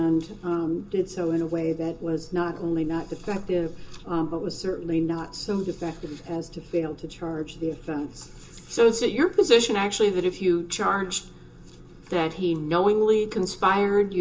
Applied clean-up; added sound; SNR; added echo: none; none; none; reverberation time 0.2 s.